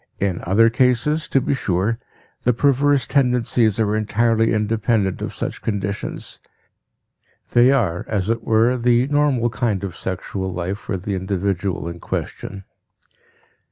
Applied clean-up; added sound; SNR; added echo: none; none; none; none.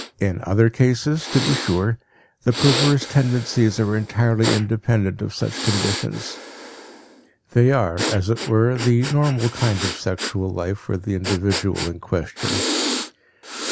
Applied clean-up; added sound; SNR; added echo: none; Breathing; 8 dB; none.